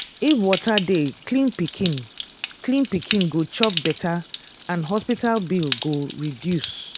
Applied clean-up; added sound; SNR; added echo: none; Stream; 8 dB; none.